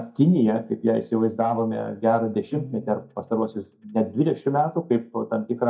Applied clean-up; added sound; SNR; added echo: neural mask model DeepFilterNet 3.